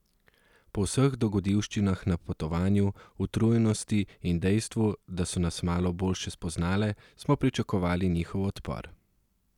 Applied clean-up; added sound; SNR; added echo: none; none; none; none.